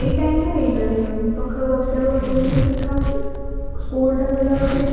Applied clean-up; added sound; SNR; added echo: none; Zipper (clothing); 1 dB; reverberation time 2.2 s.